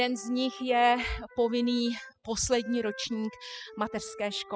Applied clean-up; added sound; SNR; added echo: classical method spectral subtraction.